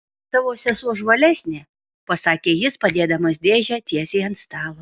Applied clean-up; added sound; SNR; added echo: none; Finger snapping; 16 dB; none.